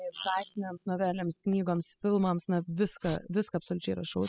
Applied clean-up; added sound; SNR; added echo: classical method spectral subtraction.